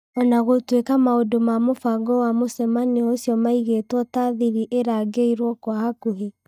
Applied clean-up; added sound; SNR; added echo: neural mask model DeepFilterNet 3.